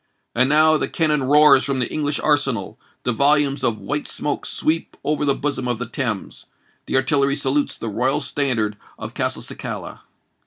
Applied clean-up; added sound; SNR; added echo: none; none; none; none.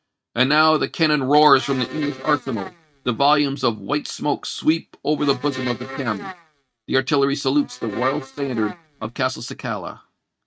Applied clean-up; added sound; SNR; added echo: neural mask model RNNoise.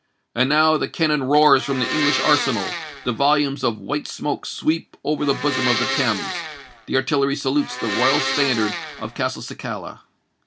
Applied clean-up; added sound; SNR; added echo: none; Domestic sounds, home sounds; 4 dB; none.